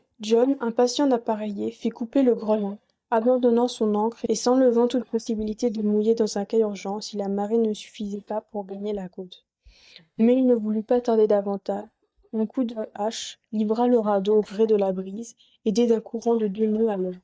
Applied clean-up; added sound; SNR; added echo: neural mask model DeepFilterNet 3.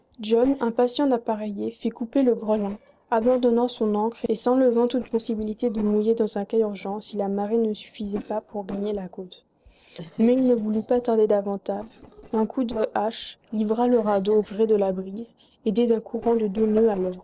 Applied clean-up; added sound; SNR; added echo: neural separator model SepFormer DNS4.